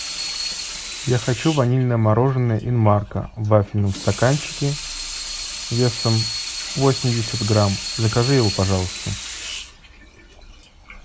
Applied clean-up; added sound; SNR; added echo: none; Sink (filling or washing) / Water tap, faucet; 9 dB; none.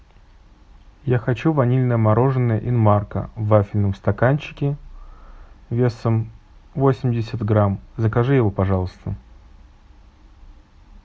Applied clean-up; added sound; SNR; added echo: none; none; none; none.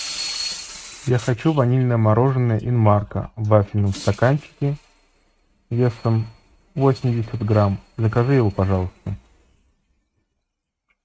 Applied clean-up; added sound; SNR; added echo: neural mask model RNNoise.